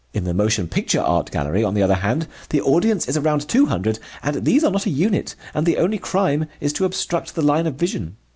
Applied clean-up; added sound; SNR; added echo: none; none; none; none.